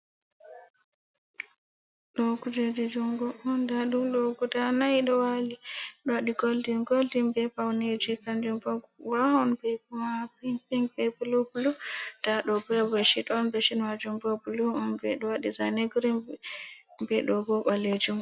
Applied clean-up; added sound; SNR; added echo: none; none; none; none.